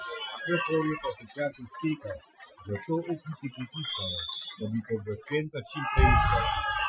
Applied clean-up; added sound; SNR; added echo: classical method Wiener filter.